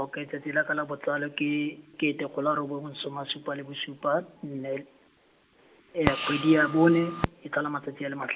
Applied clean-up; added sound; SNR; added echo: none; none; none; none.